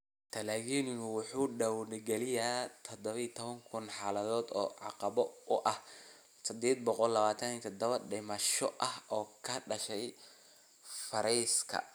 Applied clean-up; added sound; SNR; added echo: none; none; none; none.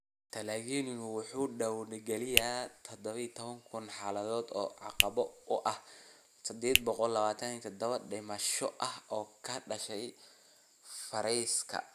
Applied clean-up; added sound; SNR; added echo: none; Finger snapping; -2 dB; none.